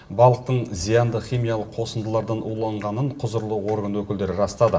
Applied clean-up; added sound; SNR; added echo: none; none; none; reverberation time 0.7 s.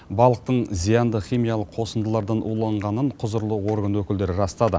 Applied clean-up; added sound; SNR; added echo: none; none; none; none.